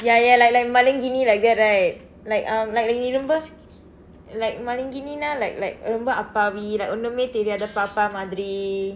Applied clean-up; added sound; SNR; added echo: none; none; none; none.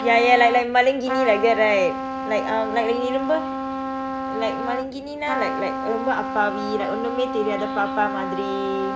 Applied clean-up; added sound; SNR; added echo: none; Trumpet; 5 dB; none.